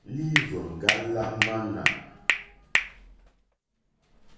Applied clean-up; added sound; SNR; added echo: none; Hands; -3 dB; reverberation time 1.1 s.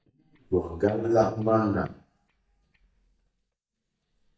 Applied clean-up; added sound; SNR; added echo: neural mask model DeepFilterNet 3.